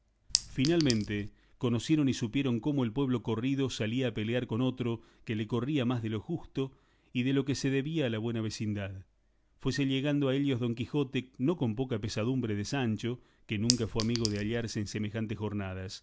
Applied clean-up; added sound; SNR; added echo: none; Chink, clink; 4 dB; none.